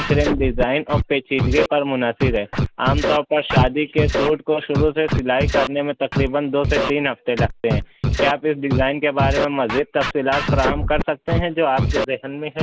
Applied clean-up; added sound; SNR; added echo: none; Scratching (performance technique); 2 dB; none.